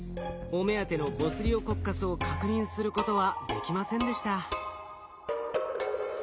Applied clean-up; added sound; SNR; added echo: none; none; none; none.